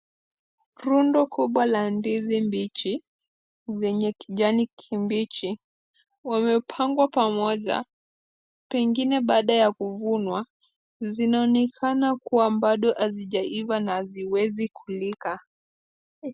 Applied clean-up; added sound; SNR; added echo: none; none; none; none.